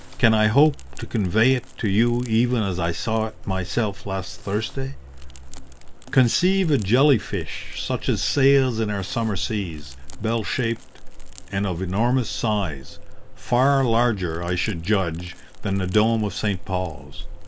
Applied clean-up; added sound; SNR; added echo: none; Crackle; 8 dB; none.